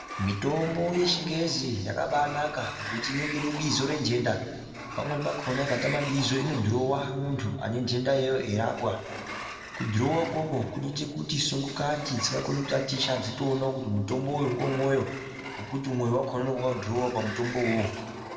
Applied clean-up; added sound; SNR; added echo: none; Sliding door; 12 dB; reverberation time 2.1 s.